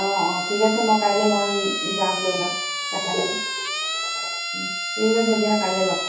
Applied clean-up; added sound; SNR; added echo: none; Siren; 4 dB; reverberation time 0.6 s.